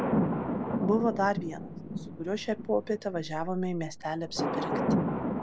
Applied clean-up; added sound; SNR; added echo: none; Thunder; 0 dB; none.